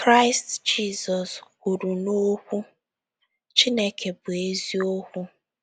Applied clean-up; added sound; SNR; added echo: none; none; none; none.